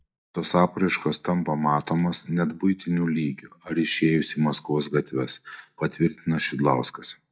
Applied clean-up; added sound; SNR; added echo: neural mask model DeepFilterNet 3.